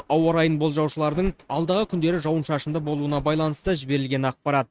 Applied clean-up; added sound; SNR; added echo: neural mask model RNNoise.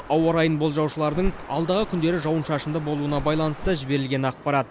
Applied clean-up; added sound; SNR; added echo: none; Bird; 11 dB; none.